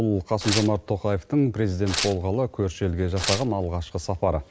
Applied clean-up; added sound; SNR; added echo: none; Tearing; 9 dB; none.